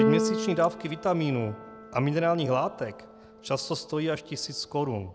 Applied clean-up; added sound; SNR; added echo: none; Keyboard (musical); 5 dB; none.